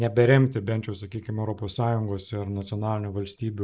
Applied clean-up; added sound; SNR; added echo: neural mask model Resemble Enhance denoiser.